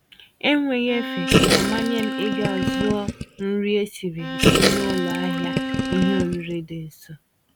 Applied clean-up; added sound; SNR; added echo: none; Bowed string instrument + Gurgling; -2 dB; none.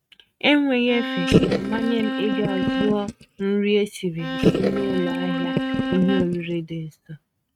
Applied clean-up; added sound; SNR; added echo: neural mask model RNNoise.